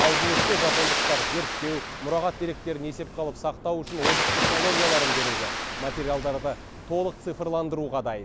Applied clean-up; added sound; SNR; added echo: none; Water; -1 dB; none.